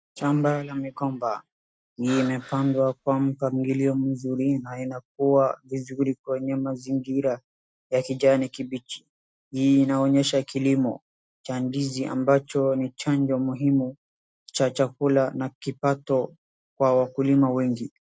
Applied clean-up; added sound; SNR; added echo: neural mask model RNNoise.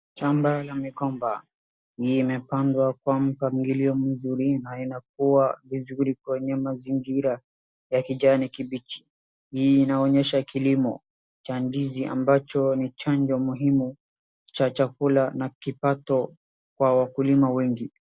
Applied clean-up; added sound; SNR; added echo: none; none; none; none.